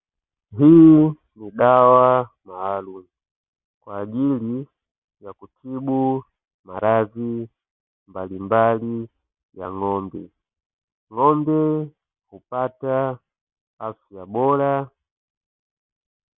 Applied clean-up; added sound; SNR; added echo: none; none; none; none.